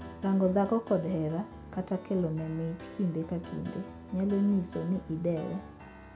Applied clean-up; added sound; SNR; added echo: none; Piano; 15 dB; none.